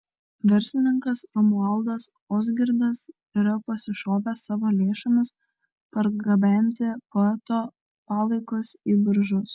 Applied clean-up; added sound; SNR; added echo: none; none; none; none.